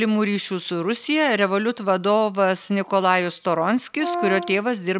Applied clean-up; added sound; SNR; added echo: none; Brass instrument; 8 dB; none.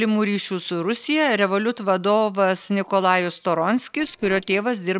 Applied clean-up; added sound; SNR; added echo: neural separator model SepFormer DNS4.